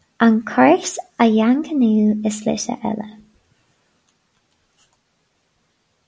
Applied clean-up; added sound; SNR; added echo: none; none; none; none.